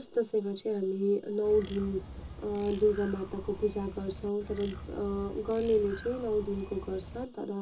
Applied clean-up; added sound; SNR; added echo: none; Bird; 12 dB; reverberation time 0.2 s.